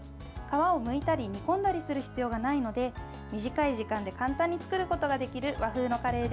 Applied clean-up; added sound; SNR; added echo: none; none; none; none.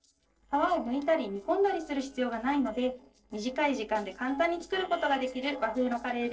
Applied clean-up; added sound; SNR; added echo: neural separator model SepFormer DNS4.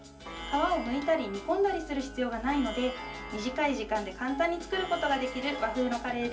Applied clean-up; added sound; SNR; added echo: none; Plucked string instrument; 13 dB; reverberation time 0.3 s.